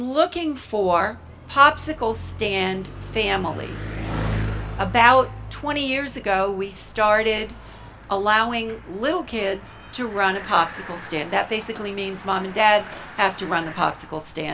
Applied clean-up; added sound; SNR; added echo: none; Bicycle; 12 dB; none.